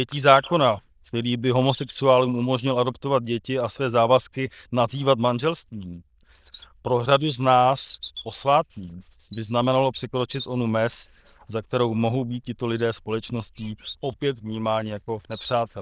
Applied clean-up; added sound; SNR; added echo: neural diffusion model UNIVERSE++.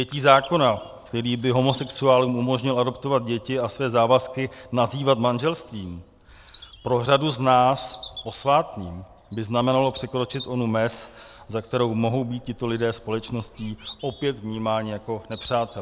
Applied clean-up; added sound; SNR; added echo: none; Bird vocalization, bird call, bird song; 19 dB; none.